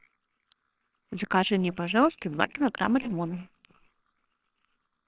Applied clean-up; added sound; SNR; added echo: neural separator model SepFormer WHAMR!.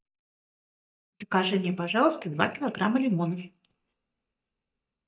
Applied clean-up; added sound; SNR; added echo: neural mask model DeepFilterNet 3.